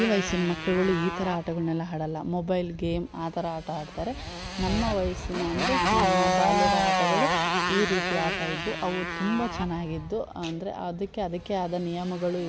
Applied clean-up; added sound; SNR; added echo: none; Motorcycle; 1 dB; none.